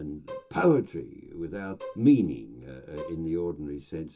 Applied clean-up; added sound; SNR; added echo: none; Bowed string instrument; 18 dB; reverberation time 0.2 s.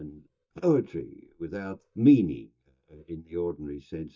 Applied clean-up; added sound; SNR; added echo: neural mask model DeepFilterNet 3.